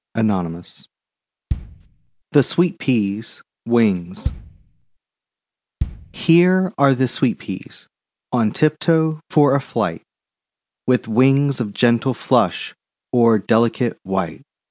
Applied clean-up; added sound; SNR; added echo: none; Bass drum; 8 dB; none.